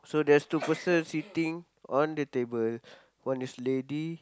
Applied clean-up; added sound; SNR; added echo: none; none; none; none.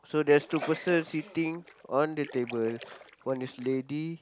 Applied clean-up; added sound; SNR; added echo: none; Splash, splatter; 19 dB; none.